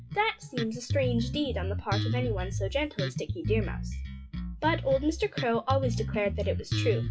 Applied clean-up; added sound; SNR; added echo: classical method WPE with log-MMSE.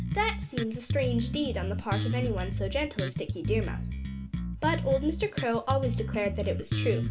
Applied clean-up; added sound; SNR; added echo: none; Bass guitar; 0 dB; reverberation time 0.5 s.